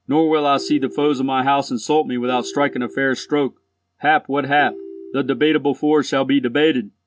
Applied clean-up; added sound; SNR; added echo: none; Ringtone; 18 dB; none.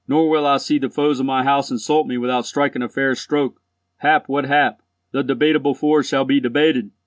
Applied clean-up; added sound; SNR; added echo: none; none; none; none.